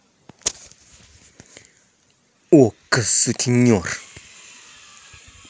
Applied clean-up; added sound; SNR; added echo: none; none; none; none.